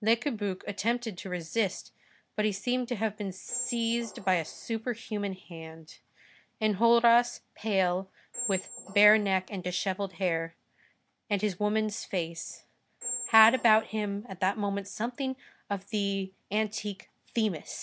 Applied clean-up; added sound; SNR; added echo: none; Squeak; 11 dB; none.